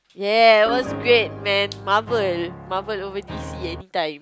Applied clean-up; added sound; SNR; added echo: none; Organ + Piano; 12 dB; none.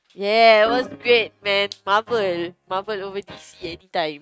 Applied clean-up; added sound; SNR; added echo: neural mask model RNNoise.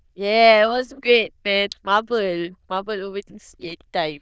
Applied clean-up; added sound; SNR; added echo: neural diffusion model UNIVERSE++.